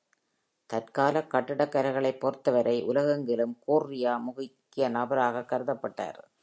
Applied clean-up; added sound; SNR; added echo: none; none; none; none.